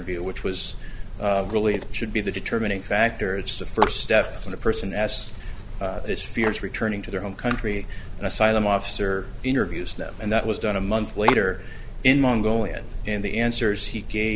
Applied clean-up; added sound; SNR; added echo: none; Clapping; 7 dB; none.